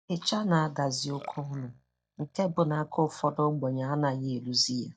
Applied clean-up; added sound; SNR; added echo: neural mask model DeepFilterNet 3.